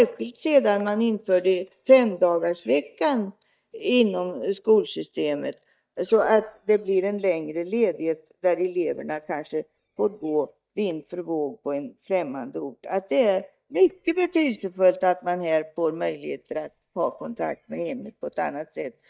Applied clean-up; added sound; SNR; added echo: neural mask model DeepFilterNet 3.